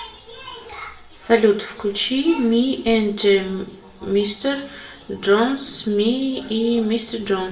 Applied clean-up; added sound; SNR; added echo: none; none; none; reverberation time 0.5 s.